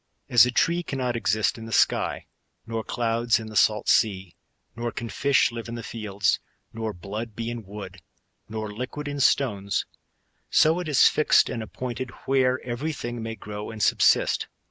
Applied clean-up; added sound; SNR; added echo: none; none; none; none.